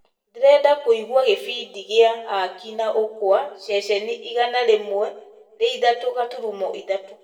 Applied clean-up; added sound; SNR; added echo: none; none; none; reverberation time 0.6 s.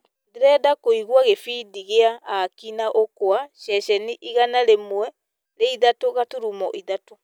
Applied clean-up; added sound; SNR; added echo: none; none; none; none.